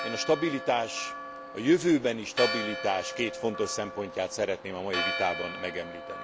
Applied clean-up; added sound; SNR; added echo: none; Church bell; 7 dB; none.